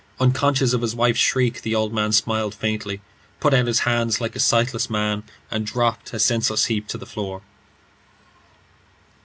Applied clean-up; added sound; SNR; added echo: none; none; none; none.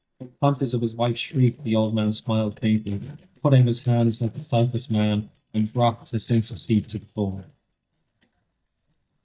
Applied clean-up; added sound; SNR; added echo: neural mask model DeepFilterNet 3.